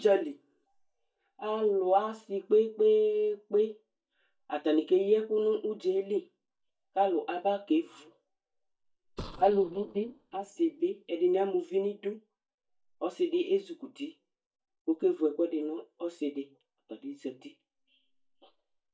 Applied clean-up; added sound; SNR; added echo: neural mask model DeepFilterNet 3.